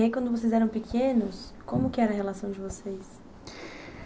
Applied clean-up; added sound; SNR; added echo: none; Whoosh, swoosh, swish; 17 dB; none.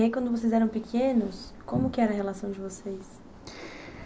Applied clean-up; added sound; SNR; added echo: none; none; none; none.